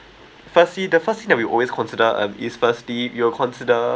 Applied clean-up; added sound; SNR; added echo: none; none; none; none.